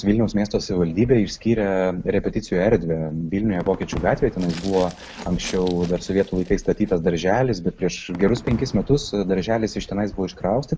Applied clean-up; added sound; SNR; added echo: none; Fireworks + Glass; 17 dB; none.